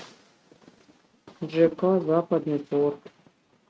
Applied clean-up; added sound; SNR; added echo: neural mask model RNNoise.